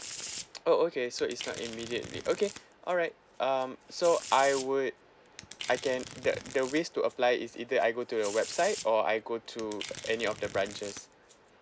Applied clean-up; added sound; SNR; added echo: none; Domestic sounds, home sounds; 14 dB; none.